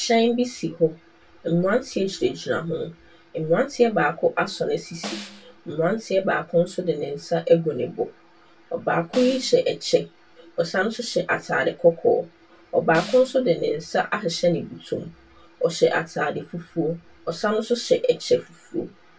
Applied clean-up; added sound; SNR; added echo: none; Snare drum; 15 dB; reverberation time 0.2 s.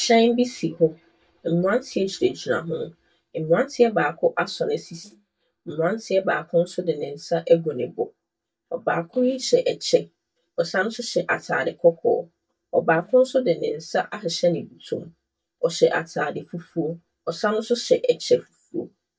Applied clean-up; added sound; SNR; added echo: neural mask model DeepFilterNet 3.